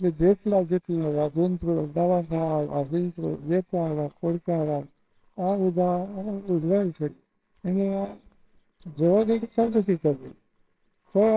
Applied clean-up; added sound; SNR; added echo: neural separator model SepFormer WHAMR!.